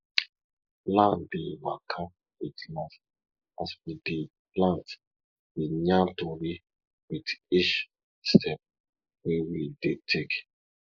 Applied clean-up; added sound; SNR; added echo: neural mask model Resemble Enhance denoiser.